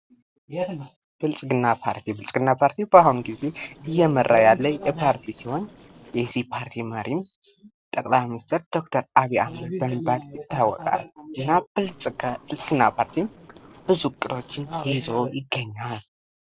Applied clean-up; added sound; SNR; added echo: neural separator model SepFormer DNS4.